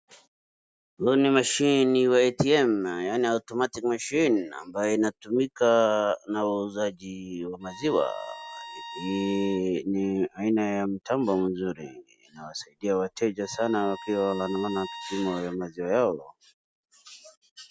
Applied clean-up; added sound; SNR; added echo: none; Bowed string instrument; 16 dB; none.